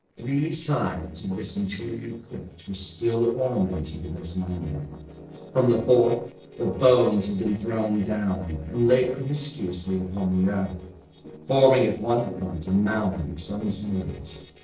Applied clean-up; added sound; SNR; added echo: neural separator model SepFormer DNS4.